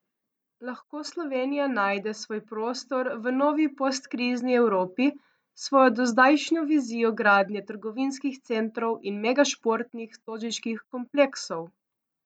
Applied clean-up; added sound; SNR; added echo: none; none; none; none.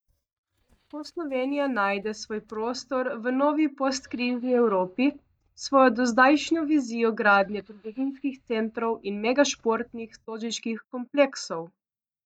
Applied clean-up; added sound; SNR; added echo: neural mask model DeepFilterNet 3.